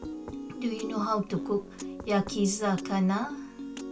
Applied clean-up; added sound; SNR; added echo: none; Piano; 9 dB; reverberation time 0.2 s.